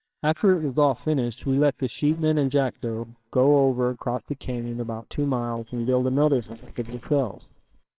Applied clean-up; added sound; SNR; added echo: neural separator model SepFormer WHAMR!.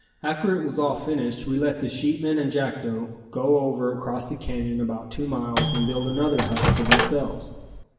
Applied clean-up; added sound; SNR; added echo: none; Microwave oven; -1 dB; reverberation time 1.2 s.